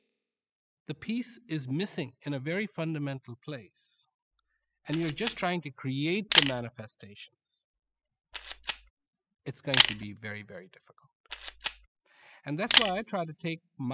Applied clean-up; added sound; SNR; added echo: classical method spectral subtraction.